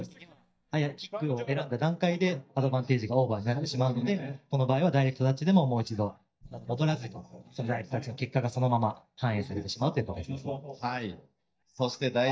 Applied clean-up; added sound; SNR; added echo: neural mask model DeepFilterNet 3.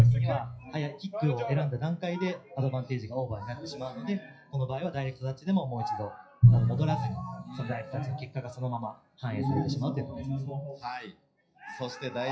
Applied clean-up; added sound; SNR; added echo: classical method WPE with log-MMSE.